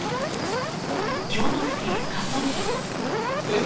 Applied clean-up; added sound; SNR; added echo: none; Fire; -2 dB; reverberation time 0.3 s.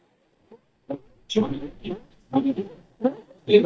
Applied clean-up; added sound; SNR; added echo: neural mask model DeepFilterNet 3.